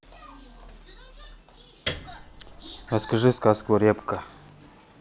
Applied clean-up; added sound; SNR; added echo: none; Piano; 13 dB; none.